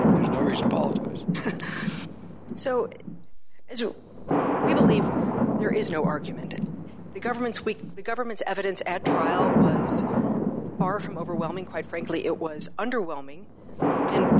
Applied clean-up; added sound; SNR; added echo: none; Thunder; -5 dB; none.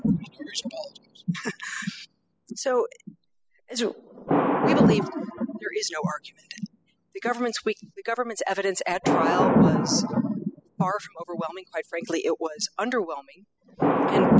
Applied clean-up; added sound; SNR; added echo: classical method spectral subtraction.